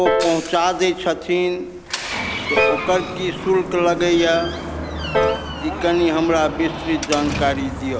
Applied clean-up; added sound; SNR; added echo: none; Piano + Door; 4 dB; none.